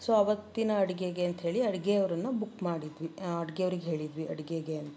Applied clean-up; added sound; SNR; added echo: none; none; none; none.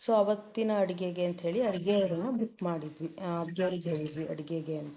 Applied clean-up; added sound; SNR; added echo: neural mask model Resemble Enhance denoiser.